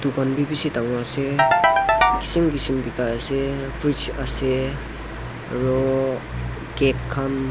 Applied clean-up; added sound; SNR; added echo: none; Ringtone / Keyboard (musical); -3 dB; none.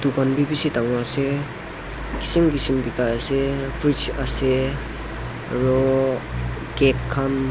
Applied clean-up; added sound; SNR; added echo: none; none; none; none.